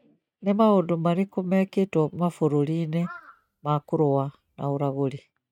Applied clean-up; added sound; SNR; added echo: neural mask model RNNoise.